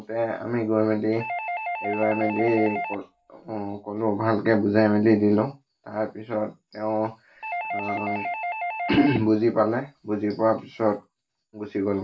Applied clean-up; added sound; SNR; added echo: none; Doorbell; 7 dB; reverberation time 0.2 s.